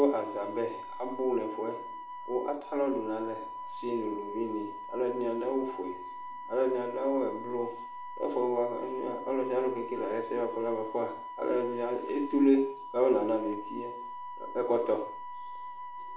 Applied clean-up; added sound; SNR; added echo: none; Wind instrument, woodwind instrument; 10 dB; reverberation time 0.5 s.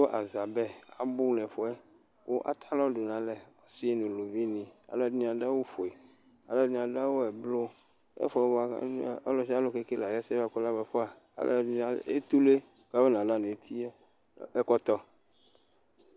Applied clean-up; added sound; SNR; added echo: none; none; none; none.